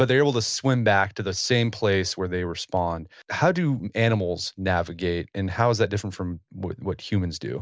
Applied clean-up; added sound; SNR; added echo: none; none; none; none.